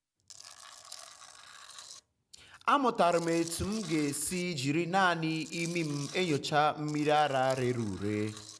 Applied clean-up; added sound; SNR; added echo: none; Tools; 18 dB; none.